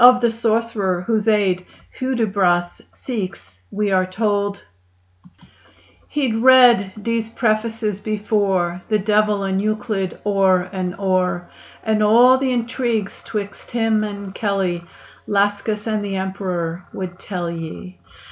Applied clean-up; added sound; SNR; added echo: none; none; none; none.